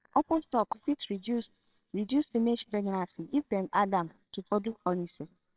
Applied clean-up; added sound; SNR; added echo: neural separator model SepFormer WHAMR!.